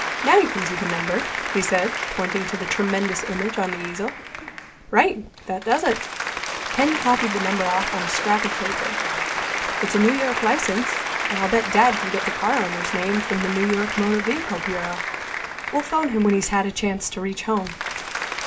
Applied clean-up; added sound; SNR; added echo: none; Applause; 4 dB; none.